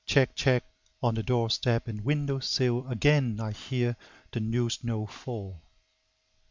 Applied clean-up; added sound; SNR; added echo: none; none; none; none.